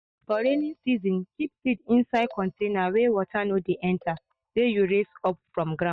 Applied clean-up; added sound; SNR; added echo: neural mask model DeepFilterNet 3.